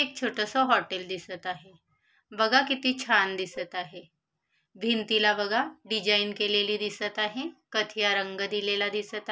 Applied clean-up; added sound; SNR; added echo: neural separator model SepFormer DNS4.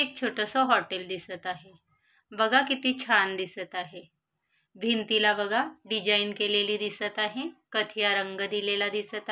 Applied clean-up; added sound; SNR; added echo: none; none; none; none.